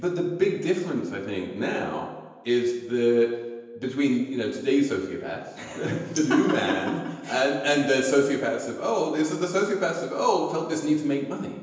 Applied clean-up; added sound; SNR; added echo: none; none; none; reverberation time 1.0 s.